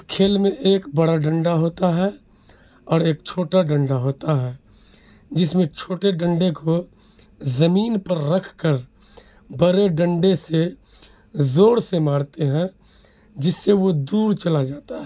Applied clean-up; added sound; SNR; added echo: none; none; none; none.